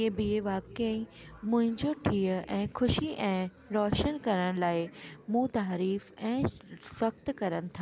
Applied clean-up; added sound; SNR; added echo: none; none; none; none.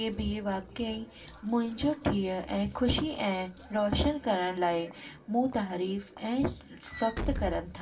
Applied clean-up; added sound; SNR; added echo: none; Walk, footsteps / Slam; 14 dB; reverberation time 0.2 s.